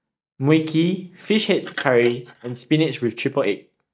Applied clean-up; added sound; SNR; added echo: neural mask model DeepFilterNet 3.